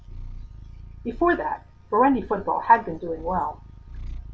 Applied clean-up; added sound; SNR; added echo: none; Purr; 14 dB; none.